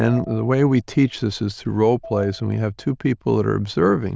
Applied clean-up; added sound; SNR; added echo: neural diffusion model UNIVERSE++.